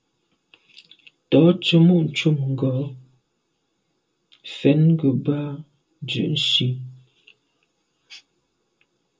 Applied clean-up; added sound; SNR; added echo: none; none; none; reverberation time 0.2 s.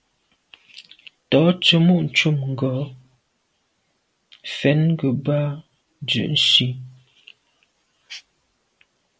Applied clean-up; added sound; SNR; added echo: none; none; none; none.